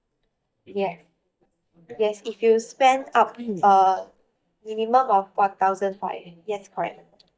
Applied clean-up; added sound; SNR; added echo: neural mask model DeepFilterNet 3.